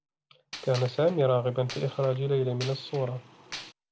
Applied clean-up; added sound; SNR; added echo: none; Gunshot, gunfire; 16 dB; none.